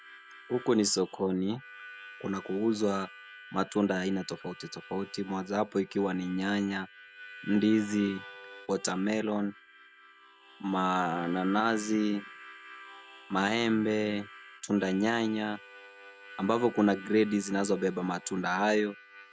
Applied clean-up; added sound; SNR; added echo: none; Harmonica; 18 dB; none.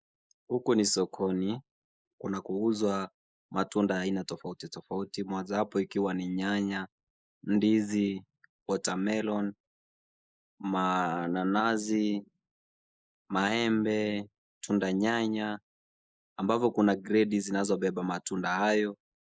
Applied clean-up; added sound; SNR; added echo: neural mask model Resemble Enhance denoiser.